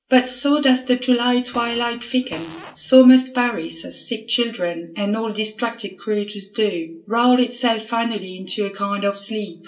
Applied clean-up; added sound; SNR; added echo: none; Fart; 20 dB; reverberation time 0.2 s.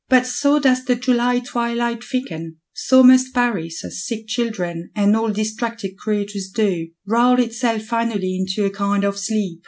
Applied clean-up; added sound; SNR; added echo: none; none; none; none.